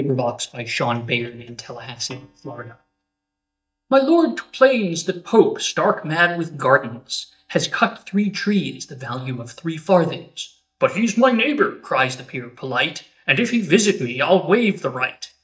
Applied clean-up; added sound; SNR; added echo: neural mask model DeepFilterNet 3.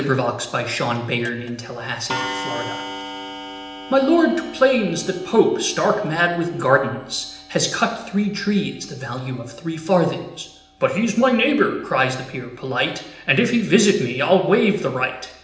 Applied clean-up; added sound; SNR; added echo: none; Clock; 16 dB; reverberation time 0.8 s.